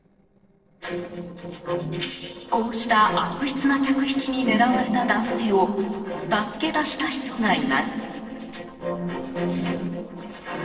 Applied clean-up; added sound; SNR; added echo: neural separator model SepFormer DNS4.